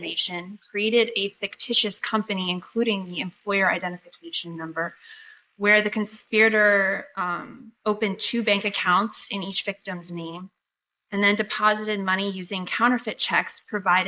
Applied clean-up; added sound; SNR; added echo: neural mask model Resemble Enhance denoiser.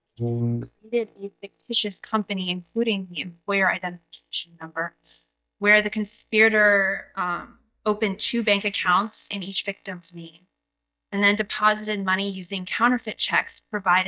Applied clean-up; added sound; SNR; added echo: neural mask model DeepFilterNet 3.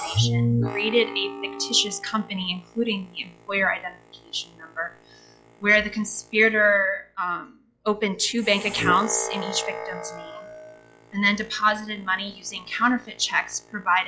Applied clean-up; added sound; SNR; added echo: classical method log-MMSE.